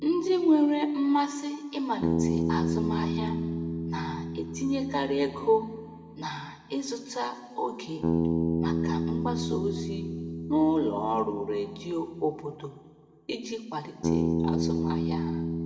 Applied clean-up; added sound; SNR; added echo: none; Bass guitar; 1 dB; reverberation time 1.7 s.